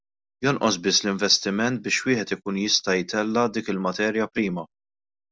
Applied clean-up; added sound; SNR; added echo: none; none; none; none.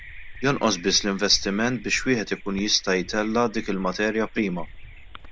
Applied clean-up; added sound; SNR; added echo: none; Cricket + Bird vocalization, bird call, bird song; 13 dB; none.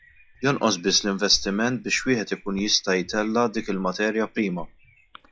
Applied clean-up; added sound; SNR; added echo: classical method log-MMSE.